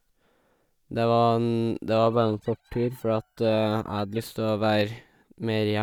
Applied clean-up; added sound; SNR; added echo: neural mask model DeepFilterNet 3.